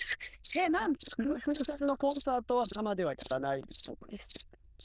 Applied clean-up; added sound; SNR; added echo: neural diffusion model UNIVERSE++.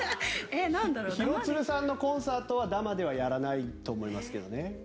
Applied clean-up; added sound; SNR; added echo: none; none; none; none.